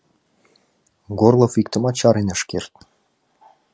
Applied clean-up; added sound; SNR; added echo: none; none; none; none.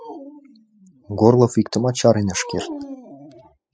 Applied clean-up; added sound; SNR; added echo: classical method spectral subtraction.